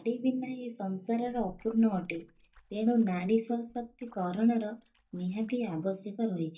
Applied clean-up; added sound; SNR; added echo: neural mask model DeepFilterNet 3.